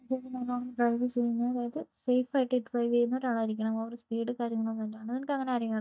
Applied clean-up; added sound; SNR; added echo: neural mask model DeepFilterNet 3.